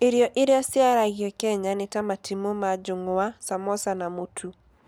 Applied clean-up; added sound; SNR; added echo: none; none; none; none.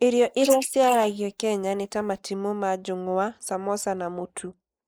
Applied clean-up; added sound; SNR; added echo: neural mask model Resemble Enhance denoiser.